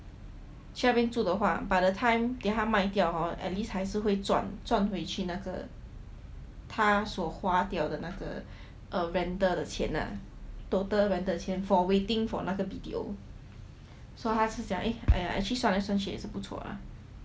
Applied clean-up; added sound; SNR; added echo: none; none; none; none.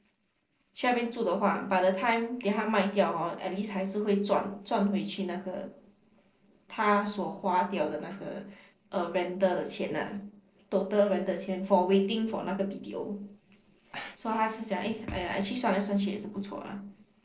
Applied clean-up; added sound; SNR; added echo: neural separator model SepFormer DNS4.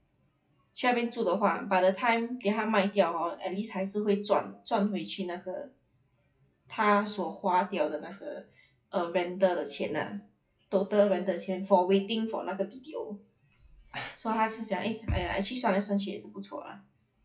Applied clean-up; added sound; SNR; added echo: classical method WPE with log-MMSE.